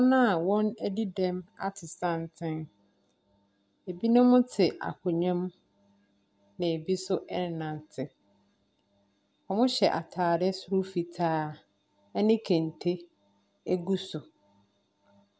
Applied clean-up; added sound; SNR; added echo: none; none; none; none.